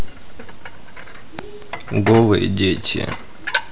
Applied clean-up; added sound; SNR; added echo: none; Dishes, pots, and pans; 11 dB; none.